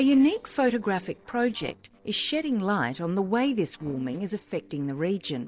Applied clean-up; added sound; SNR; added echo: neural separator model SepFormer DNS4.